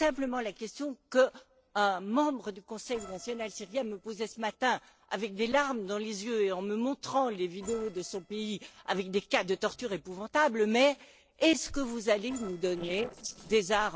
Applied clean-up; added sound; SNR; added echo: neural separator model SepFormer DNS4.